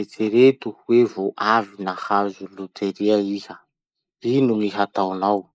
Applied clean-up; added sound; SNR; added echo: neural mask model Resemble Enhance denoiser.